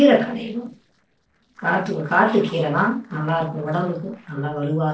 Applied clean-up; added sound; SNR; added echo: neural separator model SepFormer DNS4.